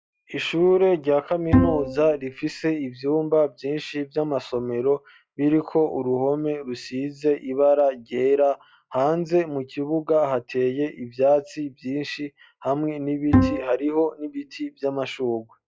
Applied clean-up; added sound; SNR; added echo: classical method log-MMSE.